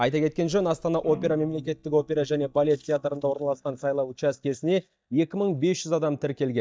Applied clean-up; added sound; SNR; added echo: neural mask model DeepFilterNet 3.